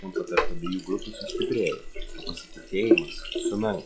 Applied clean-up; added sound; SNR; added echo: classical method log-MMSE.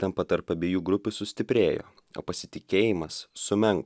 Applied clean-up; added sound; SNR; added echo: none; none; none; none.